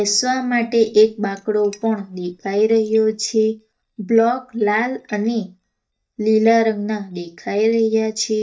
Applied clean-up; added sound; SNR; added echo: neural mask model DeepFilterNet 3.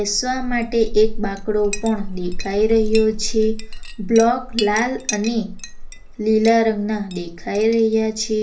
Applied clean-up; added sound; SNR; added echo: none; Chink, clink; 7 dB; reverberation time 0.3 s.